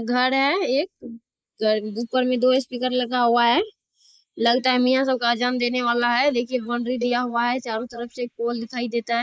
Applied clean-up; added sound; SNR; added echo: neural mask model Resemble Enhance denoiser.